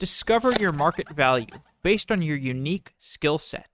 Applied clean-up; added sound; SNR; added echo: neural mask model RNNoise.